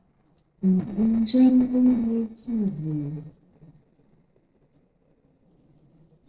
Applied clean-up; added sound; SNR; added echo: neural separator model SepFormer DNS4.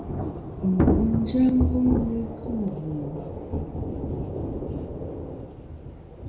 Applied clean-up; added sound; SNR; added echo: none; Thunder / Rain; 1 dB; reverberation time 0.8 s.